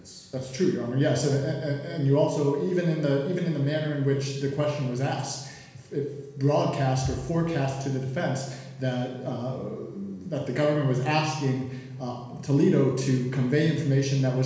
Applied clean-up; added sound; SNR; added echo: none; none; none; reverberation time 1.1 s.